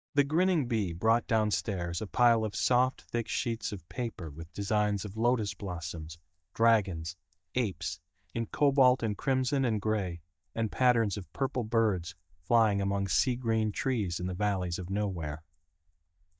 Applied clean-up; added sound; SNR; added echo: neural mask model DeepFilterNet 3.